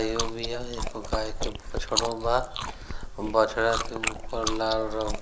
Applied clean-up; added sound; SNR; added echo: none; Chewing, mastication; 2 dB; none.